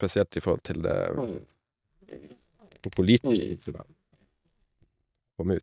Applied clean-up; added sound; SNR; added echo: neural mask model DeepFilterNet 3.